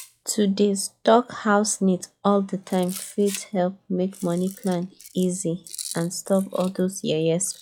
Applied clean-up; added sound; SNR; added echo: classical method log-MMSE.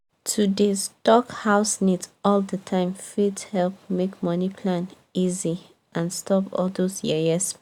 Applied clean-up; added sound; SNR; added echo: none; none; none; none.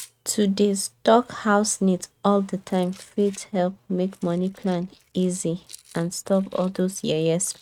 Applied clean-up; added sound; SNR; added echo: neural mask model RNNoise.